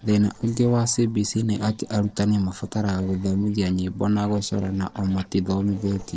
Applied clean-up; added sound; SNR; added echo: neural separator model SepFormer DNS4.